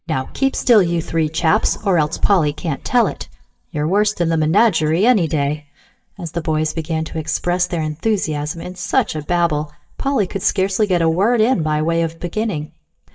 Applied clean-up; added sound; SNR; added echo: neural mask model DeepFilterNet 3.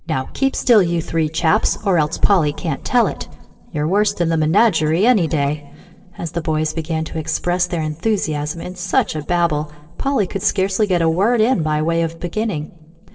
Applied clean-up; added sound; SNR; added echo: neural separator model SepFormer DNS4.